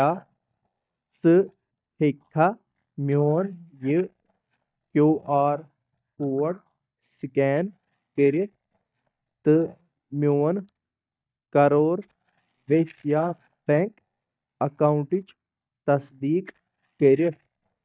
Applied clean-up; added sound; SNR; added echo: neural mask model DeepFilterNet 3.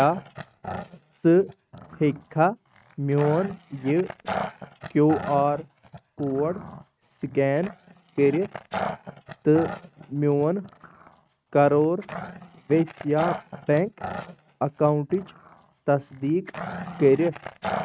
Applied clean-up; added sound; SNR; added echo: neural mask model RNNoise.